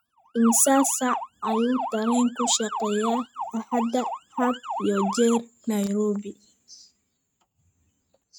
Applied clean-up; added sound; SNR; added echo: neural mask model RNNoise.